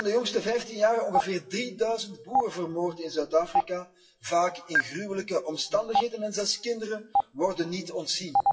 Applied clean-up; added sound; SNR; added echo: classical method WPE with log-MMSE.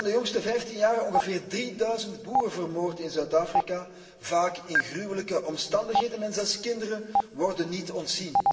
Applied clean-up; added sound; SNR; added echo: none; Stream; 4 dB; reverberation time 2.1 s.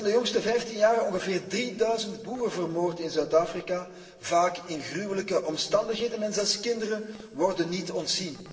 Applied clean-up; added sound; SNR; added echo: neural separator model SepFormer DNS4.